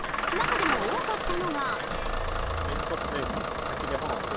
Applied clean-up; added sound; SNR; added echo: none; Engine starting / Bus; -2 dB; none.